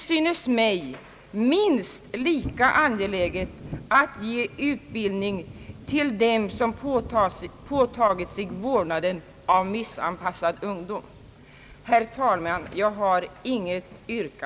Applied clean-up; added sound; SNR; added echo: none; Thunder; 18 dB; none.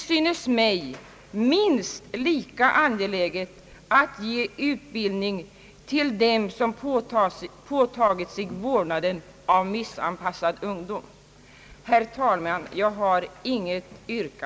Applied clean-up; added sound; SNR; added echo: none; none; none; none.